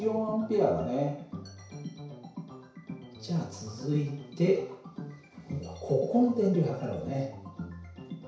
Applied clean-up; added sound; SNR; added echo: none; none; none; reverberation time 0.6 s.